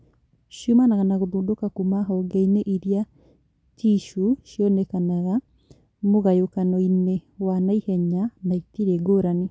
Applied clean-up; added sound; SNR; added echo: none; none; none; none.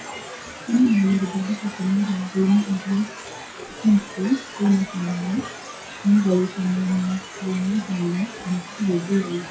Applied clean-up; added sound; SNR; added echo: classical method WPE with log-MMSE.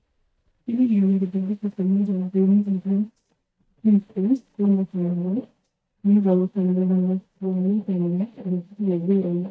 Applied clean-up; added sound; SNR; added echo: neural mask model DeepFilterNet 3.